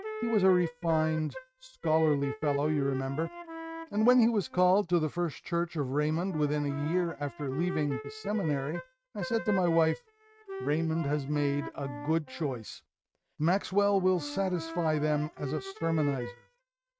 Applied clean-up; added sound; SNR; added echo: neural mask model RNNoise.